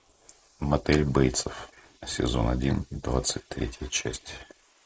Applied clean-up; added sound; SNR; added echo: neural mask model Resemble Enhance denoiser.